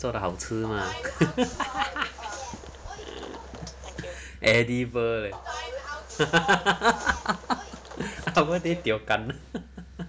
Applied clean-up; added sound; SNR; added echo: none; Bus; 10 dB; none.